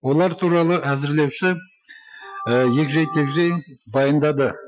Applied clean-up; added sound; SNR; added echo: classical method Wiener filter.